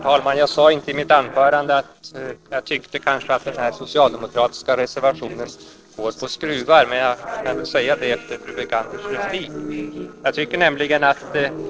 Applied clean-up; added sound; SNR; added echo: neural separator model SepFormer DNS4.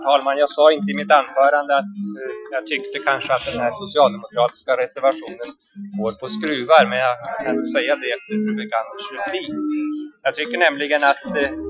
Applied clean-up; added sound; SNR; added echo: classical method Wiener filter.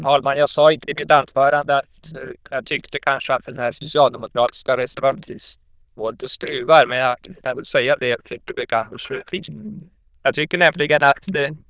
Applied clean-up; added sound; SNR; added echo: neural diffusion model UNIVERSE++.